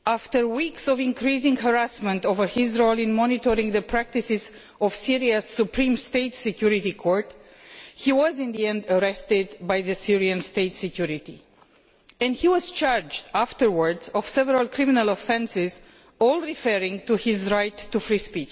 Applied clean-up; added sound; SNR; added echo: none; none; none; none.